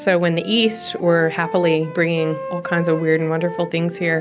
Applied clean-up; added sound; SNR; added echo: none; Wind instrument, woodwind instrument; 13 dB; none.